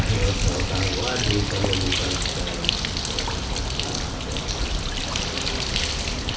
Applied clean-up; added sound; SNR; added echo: none; Bird; -5 dB; reverberation time 0.4 s.